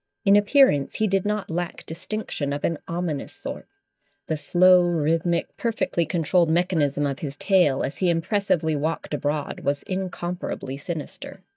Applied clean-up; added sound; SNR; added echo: neural mask model DeepFilterNet 3.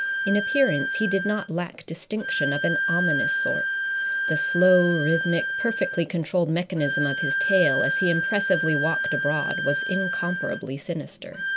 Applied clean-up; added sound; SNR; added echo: none; Bowed string instrument; 1 dB; none.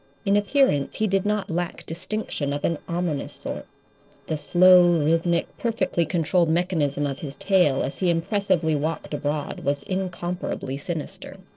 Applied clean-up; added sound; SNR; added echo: neural separator model SepFormer DNS4.